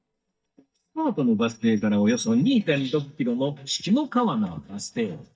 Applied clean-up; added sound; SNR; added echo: neural mask model DeepFilterNet 3.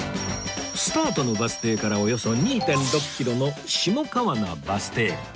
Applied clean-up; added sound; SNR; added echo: none; none; none; none.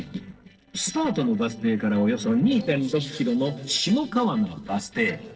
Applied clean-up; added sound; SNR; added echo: neural separator model SepFormer DNS4.